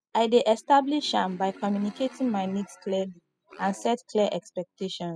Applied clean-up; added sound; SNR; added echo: classical method spectral subtraction.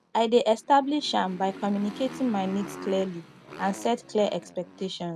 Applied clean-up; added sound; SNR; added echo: none; Motorcycle; 16 dB; none.